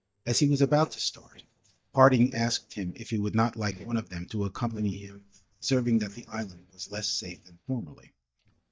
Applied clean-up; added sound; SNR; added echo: neural mask model DeepFilterNet 3.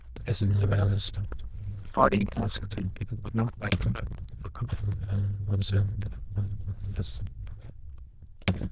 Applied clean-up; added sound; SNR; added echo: neural diffusion model UNIVERSE++.